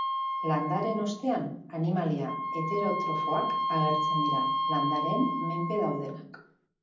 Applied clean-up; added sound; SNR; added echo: none; Wind instrument, woodwind instrument; 0 dB; reverberation time 0.6 s.